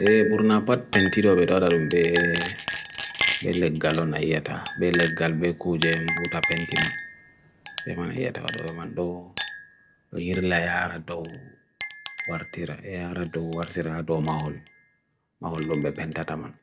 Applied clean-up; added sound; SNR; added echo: none; Chink, clink; 7 dB; none.